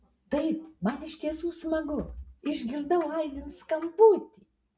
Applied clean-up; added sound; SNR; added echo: none; none; none; none.